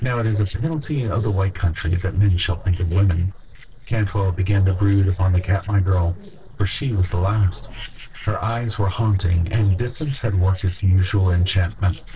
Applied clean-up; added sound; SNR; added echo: neural separator model SepFormer DNS4.